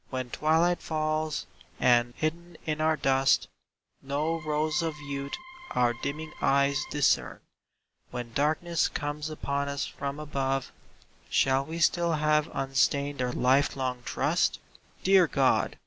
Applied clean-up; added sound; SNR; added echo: none; Organ; 17 dB; none.